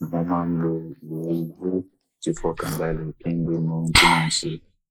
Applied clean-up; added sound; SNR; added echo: neural mask model Resemble Enhance denoiser.